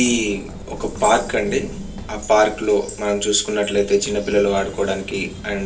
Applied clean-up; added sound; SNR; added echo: none; Run; 15 dB; reverberation time 0.3 s.